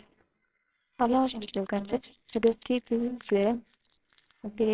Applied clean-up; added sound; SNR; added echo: neural separator model SepFormer WHAMR!.